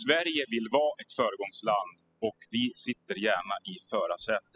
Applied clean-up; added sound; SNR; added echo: classical method spectral subtraction.